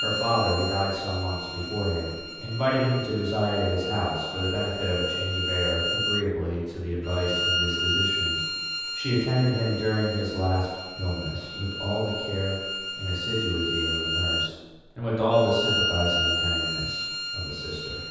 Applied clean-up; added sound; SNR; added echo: none; Bowed string instrument; 3 dB; reverberation time 1.2 s.